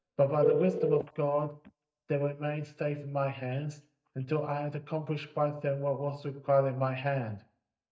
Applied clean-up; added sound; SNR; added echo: neural mask model DeepFilterNet 3.